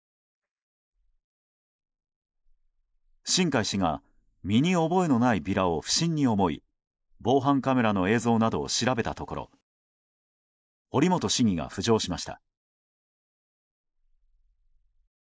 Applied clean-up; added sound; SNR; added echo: neural mask model Resemble Enhance denoiser.